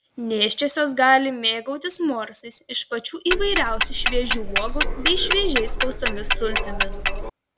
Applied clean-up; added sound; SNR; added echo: none; Tick-tock; -1 dB; none.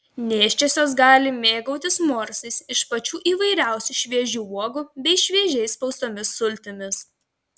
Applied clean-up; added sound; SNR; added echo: none; none; none; none.